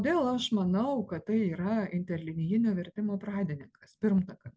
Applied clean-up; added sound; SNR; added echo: none; none; none; none.